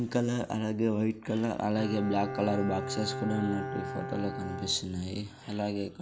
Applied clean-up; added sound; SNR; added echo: none; Bowed string instrument; 9 dB; none.